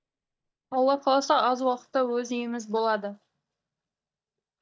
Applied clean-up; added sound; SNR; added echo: neural mask model DeepFilterNet 3.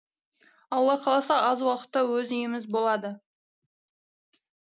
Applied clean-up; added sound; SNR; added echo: none; none; none; none.